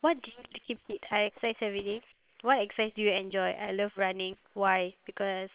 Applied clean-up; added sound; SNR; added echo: neural separator model SepFormer WHAM!.